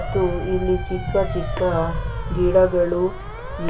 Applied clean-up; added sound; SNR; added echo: none; Motor vehicle (road) / Siren; 14 dB; reverberation time 0.2 s.